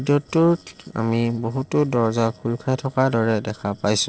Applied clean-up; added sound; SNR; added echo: neural separator model SepFormer DNS4.